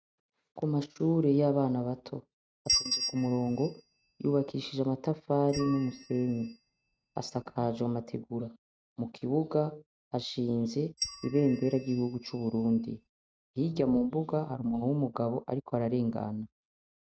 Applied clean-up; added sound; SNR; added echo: neural mask model RNNoise.